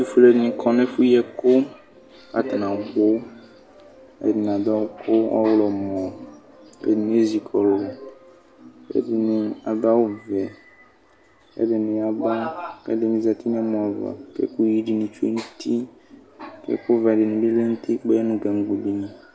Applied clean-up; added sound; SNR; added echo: none; none; none; none.